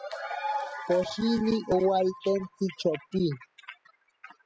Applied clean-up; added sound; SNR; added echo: classical method spectral subtraction.